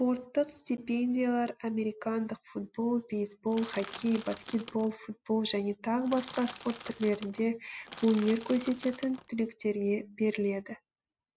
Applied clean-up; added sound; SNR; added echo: none; Crushing; 14 dB; none.